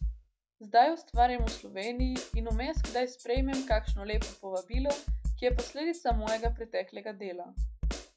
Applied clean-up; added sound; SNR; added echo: classical method log-MMSE.